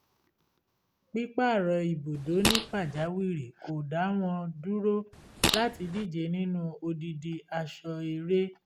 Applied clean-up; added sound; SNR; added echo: none; Fart; 0 dB; none.